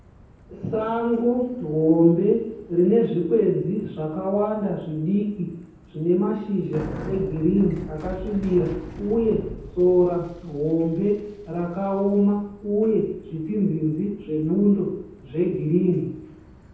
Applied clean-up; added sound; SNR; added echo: none; Bicycle; 18 dB; reverberation time 0.9 s.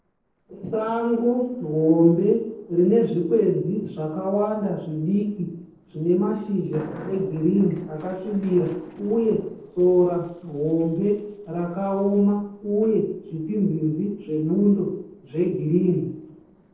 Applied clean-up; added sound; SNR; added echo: neural separator model SepFormer DNS4.